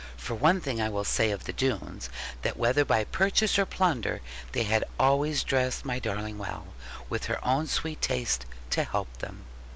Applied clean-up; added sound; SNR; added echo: none; none; none; none.